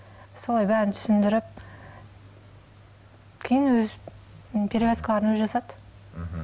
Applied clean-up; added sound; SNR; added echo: none; none; none; none.